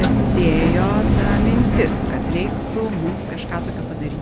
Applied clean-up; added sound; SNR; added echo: none; Engine; -5 dB; none.